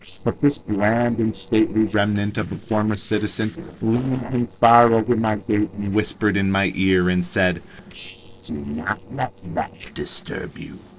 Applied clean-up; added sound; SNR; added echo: neural separator model SepFormer DNS4.